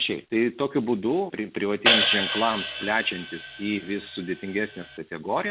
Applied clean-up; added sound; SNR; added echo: none; Hi-hat; 1 dB; none.